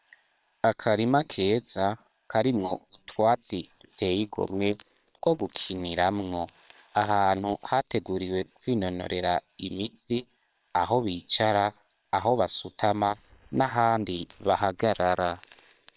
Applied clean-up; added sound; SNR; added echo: neural separator model SepFormer WHAM!.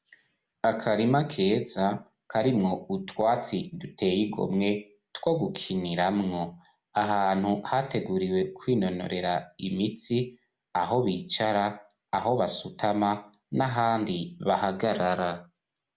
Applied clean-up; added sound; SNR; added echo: none; none; none; none.